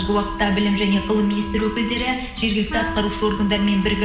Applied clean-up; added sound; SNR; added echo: none; Wind instrument, woodwind instrument; 11 dB; reverberation time 1.0 s.